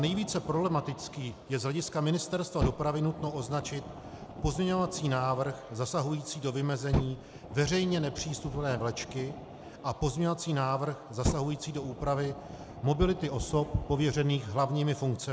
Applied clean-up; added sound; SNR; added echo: none; Fire; 10 dB; none.